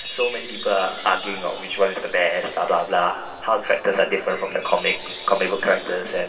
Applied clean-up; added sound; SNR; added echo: none; Chime; 15 dB; reverberation time 2.5 s.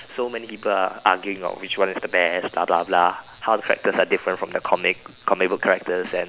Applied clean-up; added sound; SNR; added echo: none; none; none; none.